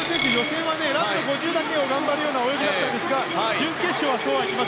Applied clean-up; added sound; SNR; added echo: none; Coin (dropping); 10 dB; none.